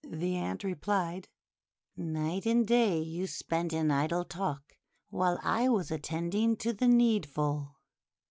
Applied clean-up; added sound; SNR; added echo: none; none; none; none.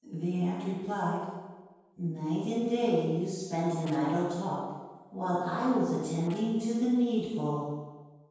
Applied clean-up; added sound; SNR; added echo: neural separator model SepFormer DNS4.